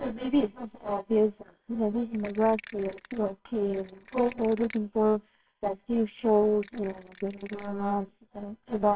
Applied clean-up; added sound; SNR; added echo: neural separator model SepFormer WHAMR!.